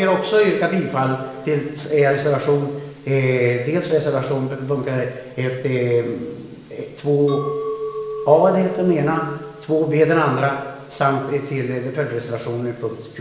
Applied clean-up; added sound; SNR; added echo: none; Chink, clink; 14 dB; reverberation time 0.9 s.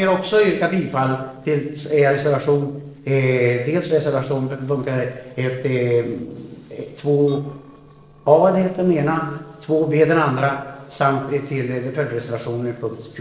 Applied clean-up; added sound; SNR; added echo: neural separator model SepFormer DNS4.